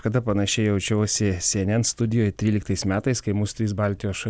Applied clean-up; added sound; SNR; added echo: none; none; none; none.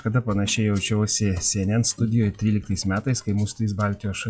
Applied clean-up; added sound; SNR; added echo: classical method WPE with log-MMSE.